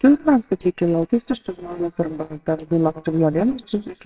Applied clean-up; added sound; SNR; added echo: neural separator model SepFormer WHAMR!.